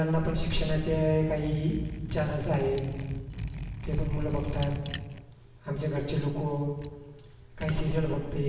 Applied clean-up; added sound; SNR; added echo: none; Liquid; 7 dB; reverberation time 1.2 s.